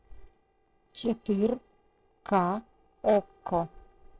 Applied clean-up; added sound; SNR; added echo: neural separator model SepFormer DNS4.